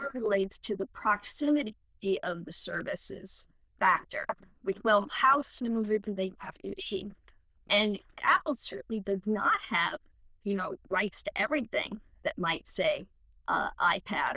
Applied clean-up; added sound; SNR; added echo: neural diffusion model UNIVERSE++.